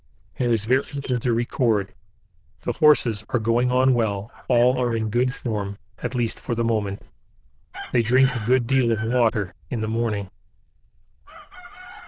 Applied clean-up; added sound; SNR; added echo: neural diffusion model UNIVERSE++.